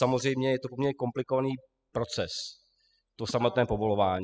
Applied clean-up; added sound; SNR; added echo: classical method spectral subtraction.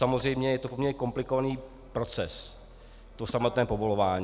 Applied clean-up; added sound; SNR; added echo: none; Motor vehicle (road); 18 dB; none.